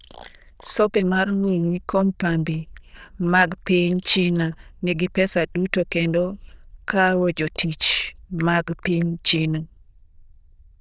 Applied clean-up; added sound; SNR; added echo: neural diffusion model UNIVERSE++.